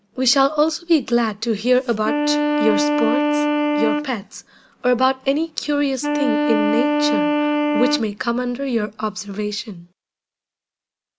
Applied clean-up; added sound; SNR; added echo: none; Wind instrument, woodwind instrument; -1 dB; none.